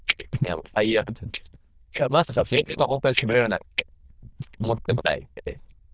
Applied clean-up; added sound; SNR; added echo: neural diffusion model UNIVERSE++.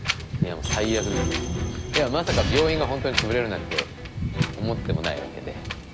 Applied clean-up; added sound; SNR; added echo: none; Wind; 4 dB; none.